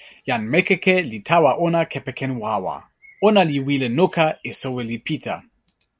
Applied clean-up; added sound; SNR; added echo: none; none; none; none.